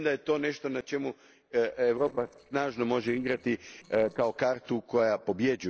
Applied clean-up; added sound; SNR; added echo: neural separator model SepFormer DNS4.